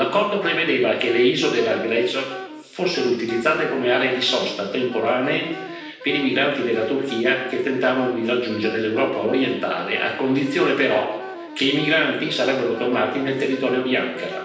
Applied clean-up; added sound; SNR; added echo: none; Wind instrument, woodwind instrument; 14 dB; reverberation time 0.9 s.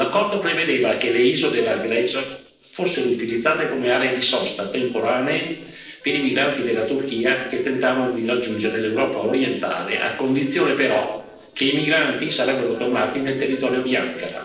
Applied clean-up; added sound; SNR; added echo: neural separator model SepFormer DNS4.